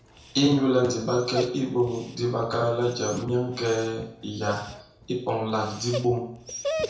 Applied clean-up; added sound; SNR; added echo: none; Dog; 11 dB; reverberation time 0.5 s.